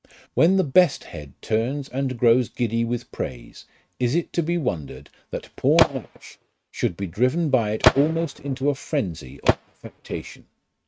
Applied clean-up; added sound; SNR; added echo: neural mask model RNNoise.